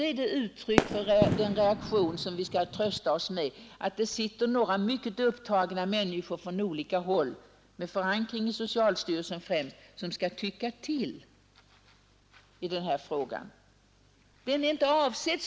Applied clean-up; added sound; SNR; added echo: none; Fireworks; 2 dB; none.